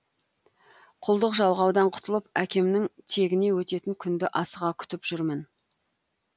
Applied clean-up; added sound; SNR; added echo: none; none; none; none.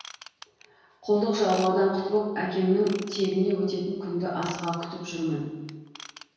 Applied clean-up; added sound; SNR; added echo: none; Ratchet, pawl / Tools; 20 dB; reverberation time 1.2 s.